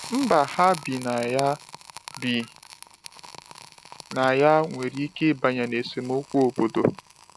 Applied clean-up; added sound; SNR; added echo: none; Crackle; 15 dB; none.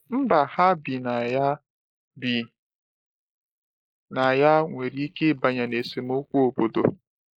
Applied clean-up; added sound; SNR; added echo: neural mask model Resemble Enhance denoiser.